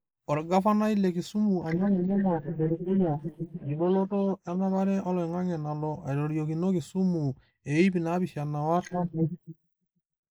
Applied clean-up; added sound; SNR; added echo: neural mask model Resemble Enhance denoiser.